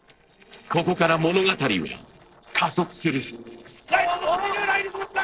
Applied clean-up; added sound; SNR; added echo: neural separator model SepFormer DNS4.